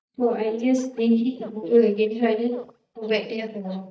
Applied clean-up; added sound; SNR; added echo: neural mask model DeepFilterNet 3.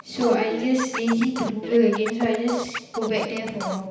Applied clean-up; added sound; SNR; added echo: none; Scratching (performance technique); 10 dB; reverberation time 0.9 s.